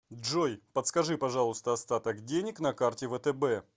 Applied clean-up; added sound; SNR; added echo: none; none; none; none.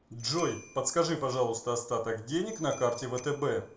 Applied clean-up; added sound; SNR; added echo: none; Bicycle bell; 20 dB; reverberation time 0.4 s.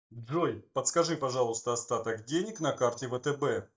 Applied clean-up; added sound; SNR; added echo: neural mask model DeepFilterNet 3.